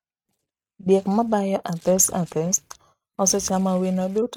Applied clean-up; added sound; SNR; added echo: neural mask model RNNoise.